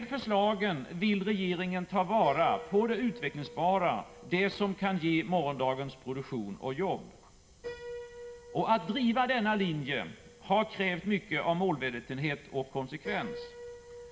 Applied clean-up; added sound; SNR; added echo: none; Piano; 18 dB; reverberation time 0.3 s.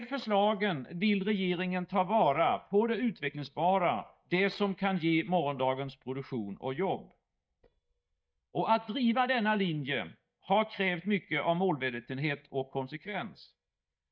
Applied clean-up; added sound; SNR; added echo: neural mask model DeepFilterNet 3.